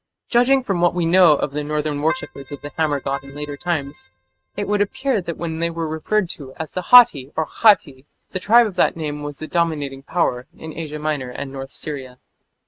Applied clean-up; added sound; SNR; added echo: neural mask model RNNoise.